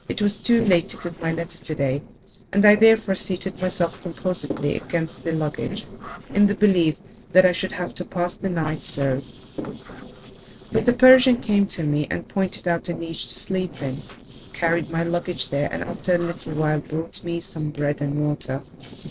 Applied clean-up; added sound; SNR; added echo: neural separator model SepFormer DNS4.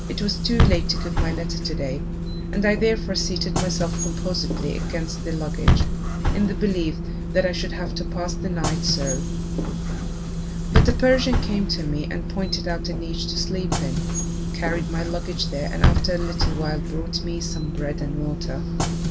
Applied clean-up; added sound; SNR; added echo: none; Bus / Engine; -3 dB; none.